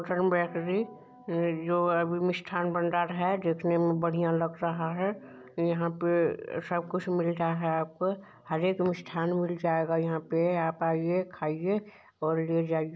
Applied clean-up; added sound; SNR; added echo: none; none; none; none.